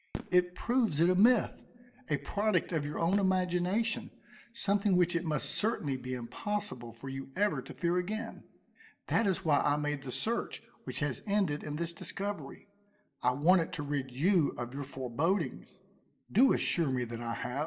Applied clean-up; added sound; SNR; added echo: neural separator model SepFormer DNS4.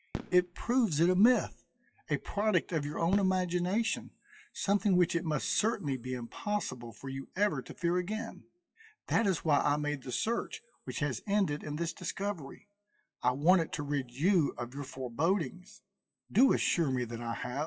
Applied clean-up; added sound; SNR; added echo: classical method WPE with log-MMSE.